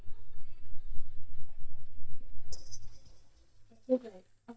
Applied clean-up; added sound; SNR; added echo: neural mask model DeepFilterNet 3.